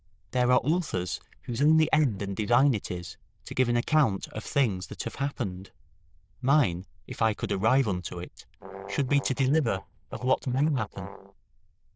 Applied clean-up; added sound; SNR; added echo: neural diffusion model UNIVERSE++.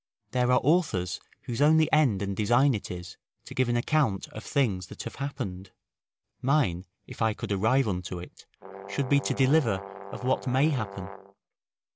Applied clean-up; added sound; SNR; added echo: none; Brass instrument; 13 dB; none.